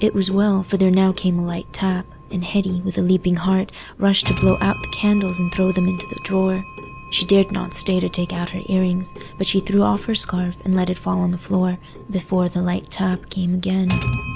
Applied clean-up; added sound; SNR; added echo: none; Clock; 12 dB; none.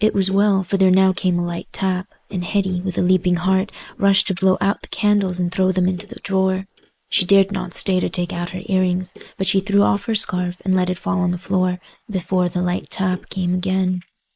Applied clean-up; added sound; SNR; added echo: neural mask model Resemble Enhance denoiser.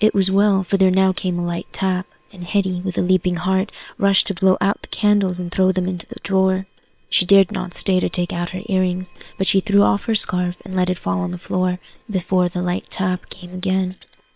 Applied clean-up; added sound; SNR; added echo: neural separator model SepFormer WHAM!.